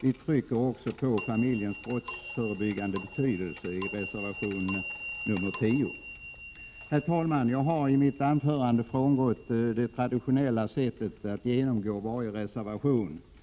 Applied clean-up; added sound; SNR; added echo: none; Clock; 7 dB; none.